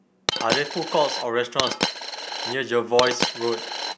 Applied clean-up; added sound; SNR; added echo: none; Coin (dropping); 2 dB; none.